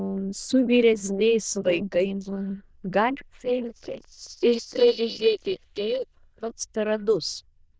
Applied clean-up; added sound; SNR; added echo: neural diffusion model UNIVERSE++.